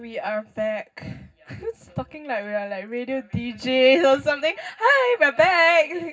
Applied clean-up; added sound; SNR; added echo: none; none; none; reverberation time 0.4 s.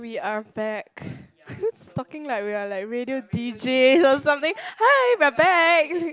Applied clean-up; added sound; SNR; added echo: none; none; none; none.